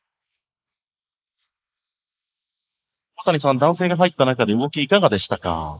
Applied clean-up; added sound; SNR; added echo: neural mask model Resemble Enhance denoiser.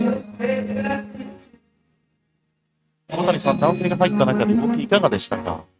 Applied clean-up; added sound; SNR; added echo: neural mask model RNNoise.